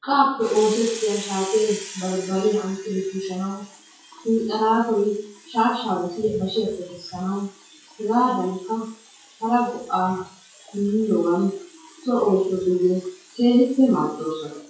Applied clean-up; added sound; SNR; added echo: classical method WPE with log-MMSE.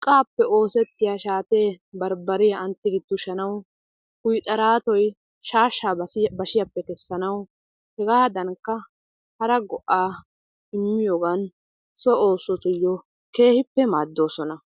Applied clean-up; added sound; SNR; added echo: none; none; none; none.